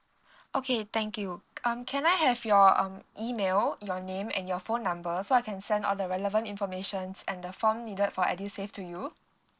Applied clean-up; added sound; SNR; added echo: neural separator model SepFormer DNS4.